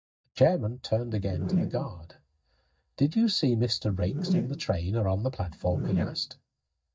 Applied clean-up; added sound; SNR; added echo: neural mask model DeepFilterNet 3.